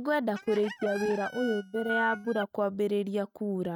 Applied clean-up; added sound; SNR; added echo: neural mask model RNNoise.